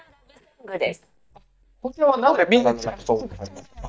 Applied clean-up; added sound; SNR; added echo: neural mask model DeepFilterNet 3.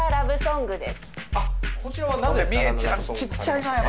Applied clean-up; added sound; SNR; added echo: none; Drum kit; 0 dB; none.